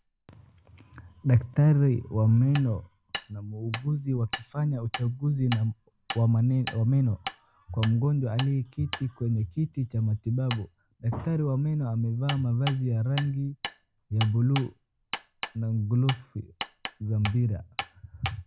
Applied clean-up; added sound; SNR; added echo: none; Hammer; 15 dB; none.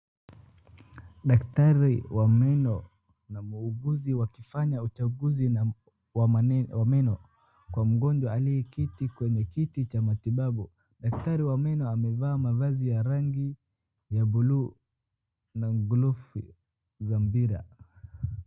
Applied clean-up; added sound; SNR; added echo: none; none; none; none.